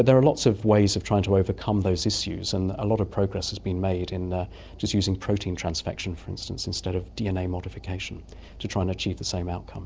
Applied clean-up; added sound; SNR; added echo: none; none; none; none.